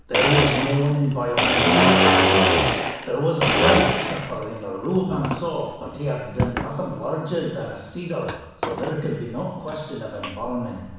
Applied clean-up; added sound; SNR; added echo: none; Domestic sounds, home sounds; -3 dB; reverberation time 1.1 s.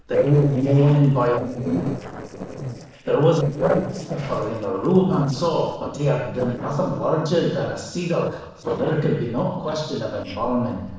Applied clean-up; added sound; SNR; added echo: neural separator model SepFormer DNS4.